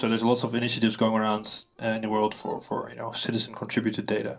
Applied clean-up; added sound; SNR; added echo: neural separator model SepFormer DNS4.